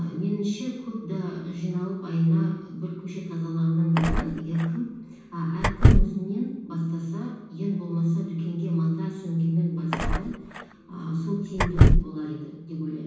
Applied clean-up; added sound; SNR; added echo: none; Door / Car; -4 dB; reverberation time 1.2 s.